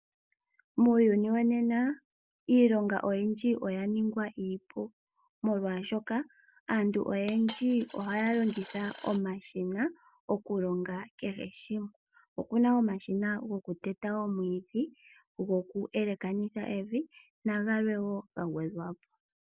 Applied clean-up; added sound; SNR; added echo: none; Coin (dropping); 14 dB; none.